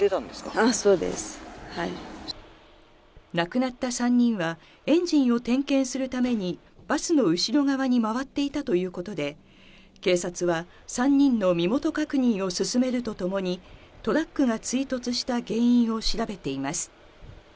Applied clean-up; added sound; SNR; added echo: none; none; none; none.